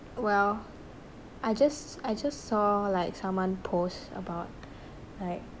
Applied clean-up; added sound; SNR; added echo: none; Water; 18 dB; none.